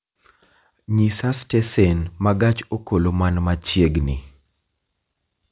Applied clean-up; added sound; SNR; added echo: none; none; none; none.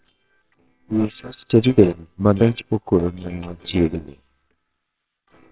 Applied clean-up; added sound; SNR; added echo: neural separator model SepFormer WHAMR!.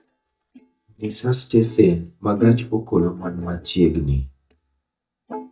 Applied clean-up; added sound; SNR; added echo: neural mask model DeepFilterNet 3.